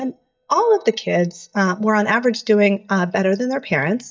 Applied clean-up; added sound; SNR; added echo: neural mask model DeepFilterNet 3.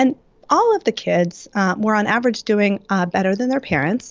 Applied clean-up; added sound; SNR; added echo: none; none; none; none.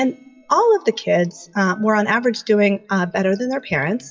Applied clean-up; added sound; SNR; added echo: classical method WPE with log-MMSE.